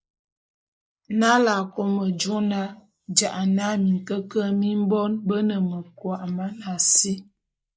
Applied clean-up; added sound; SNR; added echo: neural mask model Resemble Enhance denoiser.